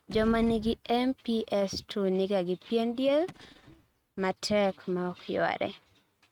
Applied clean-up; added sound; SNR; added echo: neural mask model RNNoise.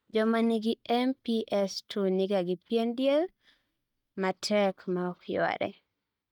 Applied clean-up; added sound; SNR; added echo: neural mask model DeepFilterNet 3.